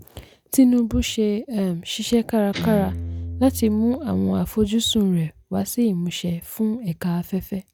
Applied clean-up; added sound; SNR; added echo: none; Guitar; 14 dB; none.